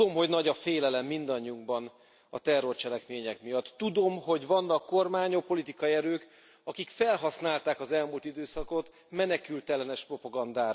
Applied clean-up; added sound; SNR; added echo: none; Whoosh, swoosh, swish; 12 dB; none.